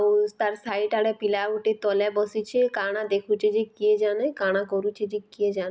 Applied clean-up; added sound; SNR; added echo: none; none; none; none.